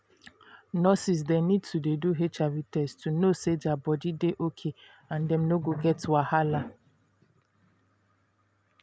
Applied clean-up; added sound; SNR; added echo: none; none; none; none.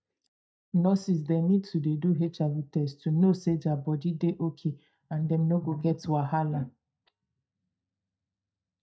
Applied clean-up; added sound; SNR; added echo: neural mask model DeepFilterNet 3.